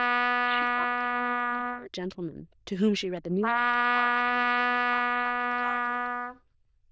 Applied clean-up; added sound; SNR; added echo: neural diffusion model UNIVERSE++.